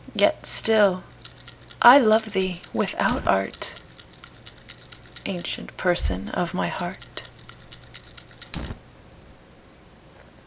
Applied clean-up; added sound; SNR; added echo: none; Fire + Rattle; 18 dB; none.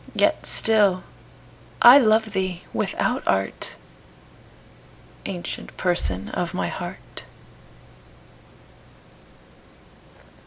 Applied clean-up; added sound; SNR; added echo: none; none; none; none.